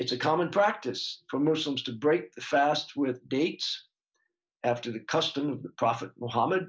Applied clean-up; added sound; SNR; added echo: none; none; none; none.